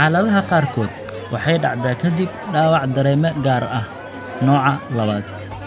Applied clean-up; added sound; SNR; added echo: none; Crowd; 12 dB; none.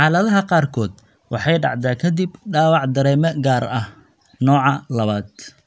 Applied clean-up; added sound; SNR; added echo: none; none; none; none.